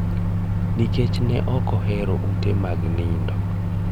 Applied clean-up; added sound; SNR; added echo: none; Microwave oven; -4 dB; none.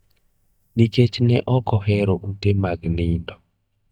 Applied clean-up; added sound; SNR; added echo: neural mask model DeepFilterNet 3.